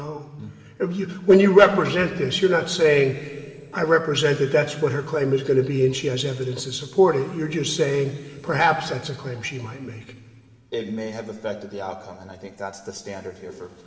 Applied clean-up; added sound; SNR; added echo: none; none; none; reverberation time 2.8 s.